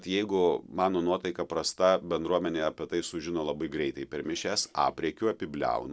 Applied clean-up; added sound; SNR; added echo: none; none; none; none.